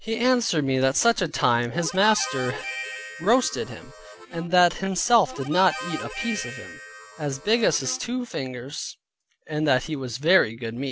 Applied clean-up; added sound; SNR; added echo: none; Harmonica; 12 dB; none.